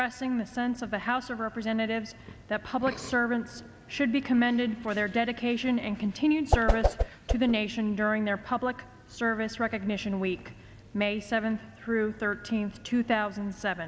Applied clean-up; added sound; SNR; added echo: none; Whoosh, swoosh, swish; -2 dB; none.